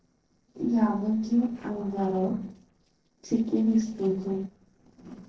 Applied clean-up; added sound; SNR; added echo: neural separator model SepFormer DNS4.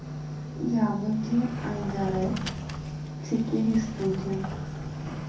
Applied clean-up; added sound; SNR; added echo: none; Sliding door; 12 dB; reverberation time 0.5 s.